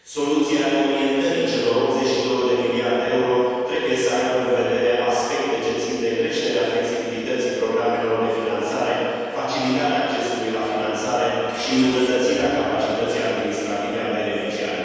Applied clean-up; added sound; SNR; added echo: none; Dishes, pots, and pans; 20 dB; reverberation time 2.1 s.